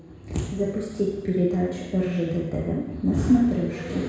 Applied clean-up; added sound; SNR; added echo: none; none; none; reverberation time 1.1 s.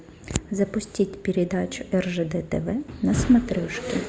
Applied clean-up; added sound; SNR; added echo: none; none; none; none.